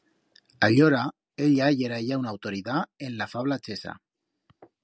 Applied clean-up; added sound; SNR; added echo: none; none; none; none.